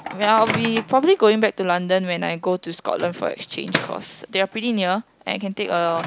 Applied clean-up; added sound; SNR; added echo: none; Microwave oven; 12 dB; none.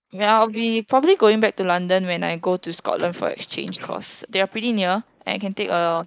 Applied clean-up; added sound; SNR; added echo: neural mask model Resemble Enhance denoiser.